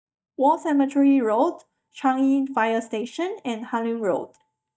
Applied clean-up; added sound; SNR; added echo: neural mask model DeepFilterNet 3.